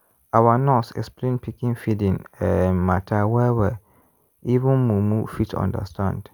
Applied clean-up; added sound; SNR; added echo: none; none; none; none.